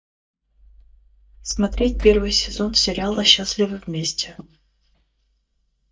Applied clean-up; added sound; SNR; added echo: neural mask model DeepFilterNet 3.